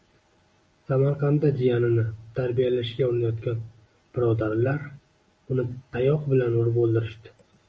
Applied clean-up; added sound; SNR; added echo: none; none; none; none.